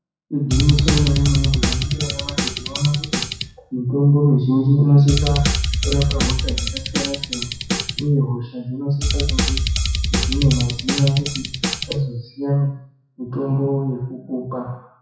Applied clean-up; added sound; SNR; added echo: classical method WPE with log-MMSE.